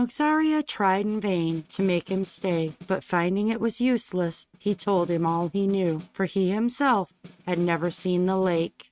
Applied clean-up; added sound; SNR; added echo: neural mask model RNNoise.